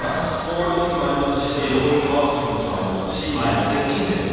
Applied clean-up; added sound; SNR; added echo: none; Fire; 14 dB; reverberation time 2.1 s.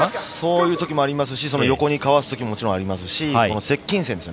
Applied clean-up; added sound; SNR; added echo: none; none; none; none.